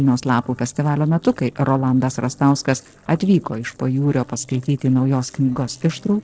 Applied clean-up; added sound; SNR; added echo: neural separator model SepFormer DNS4.